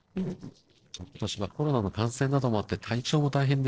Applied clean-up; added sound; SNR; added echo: neural separator model SepFormer DNS4.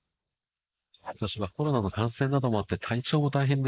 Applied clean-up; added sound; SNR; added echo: neural mask model Resemble Enhance denoiser.